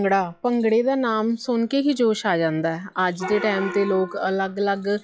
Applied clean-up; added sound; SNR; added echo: classical method log-MMSE.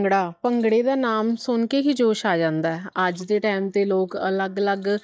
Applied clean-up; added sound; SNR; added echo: neural mask model DeepFilterNet 3.